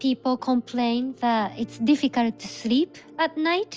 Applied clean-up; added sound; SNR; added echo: none; none; none; none.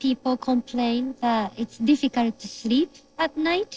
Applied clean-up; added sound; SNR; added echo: neural separator model SepFormer DNS4.